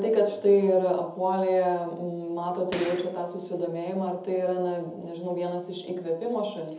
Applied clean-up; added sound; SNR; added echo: none; Gunshot, gunfire; 14 dB; reverberation time 0.7 s.